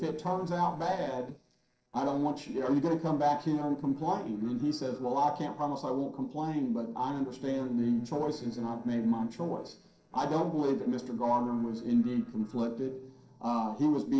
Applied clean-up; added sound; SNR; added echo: neural separator model SepFormer DNS4.